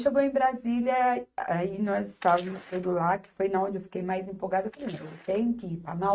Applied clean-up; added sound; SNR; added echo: neural mask model RNNoise.